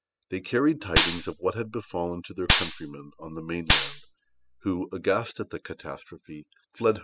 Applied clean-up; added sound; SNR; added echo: classical method spectral subtraction.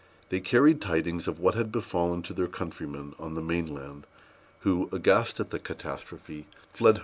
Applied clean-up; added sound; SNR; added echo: none; none; none; none.